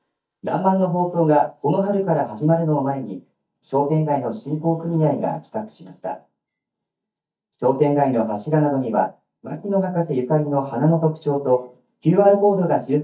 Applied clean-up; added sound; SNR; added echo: neural mask model DeepFilterNet 3.